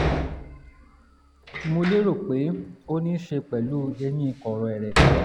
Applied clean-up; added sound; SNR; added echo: none; Door; 1 dB; none.